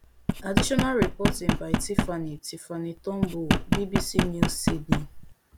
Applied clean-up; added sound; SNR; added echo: none; Knock; -5 dB; none.